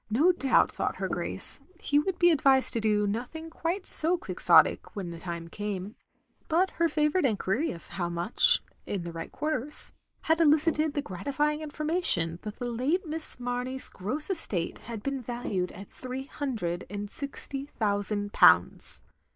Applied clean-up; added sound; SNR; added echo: neural mask model Resemble Enhance denoiser.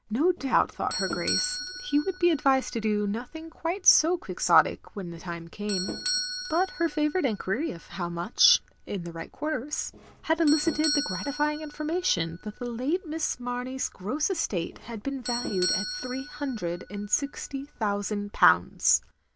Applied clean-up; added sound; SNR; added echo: none; Doorbell; 10 dB; none.